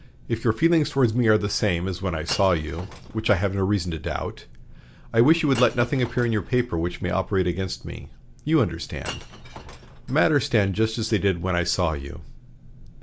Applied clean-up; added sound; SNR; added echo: none; Shatter / Crushing; 19 dB; none.